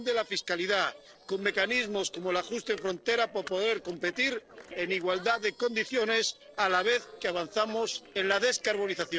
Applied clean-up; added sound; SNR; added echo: neural separator model SepFormer DNS4.